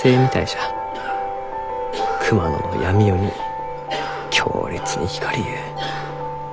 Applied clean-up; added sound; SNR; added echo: none; Cough; 13 dB; none.